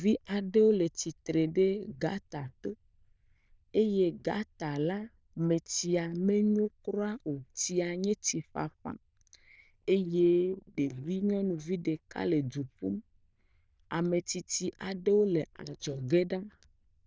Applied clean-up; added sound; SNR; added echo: neural diffusion model UNIVERSE++.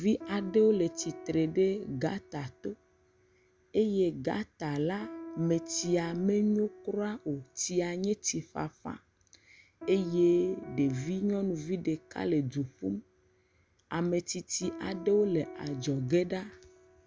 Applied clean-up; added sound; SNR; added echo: none; Piano; 17 dB; none.